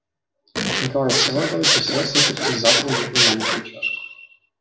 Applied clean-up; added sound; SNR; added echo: none; Zipper (clothing) / Sawing; -4 dB; reverberation time 0.9 s.